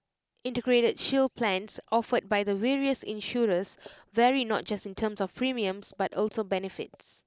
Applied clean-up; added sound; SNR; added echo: none; none; none; none.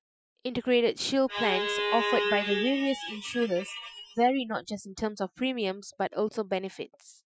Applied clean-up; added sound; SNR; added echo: classical method Wiener filter.